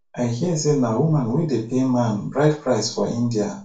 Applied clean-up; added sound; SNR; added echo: none; none; none; reverberation time 0.3 s.